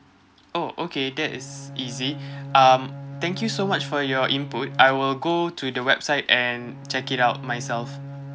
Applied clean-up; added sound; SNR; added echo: none; Bowed string instrument; 13 dB; none.